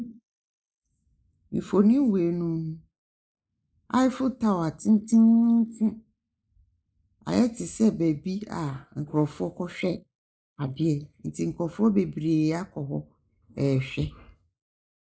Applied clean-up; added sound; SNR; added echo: neural mask model Resemble Enhance denoiser.